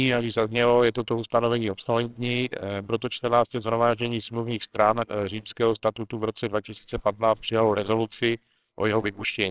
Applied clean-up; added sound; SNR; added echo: neural separator model SepFormer WHAMR!.